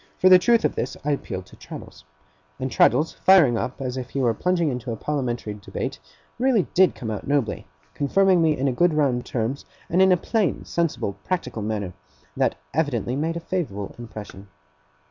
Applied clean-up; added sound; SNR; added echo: none; none; none; none.